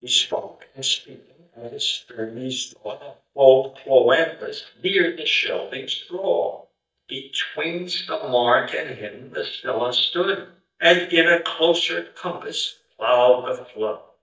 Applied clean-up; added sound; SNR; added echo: neural mask model DeepFilterNet 3.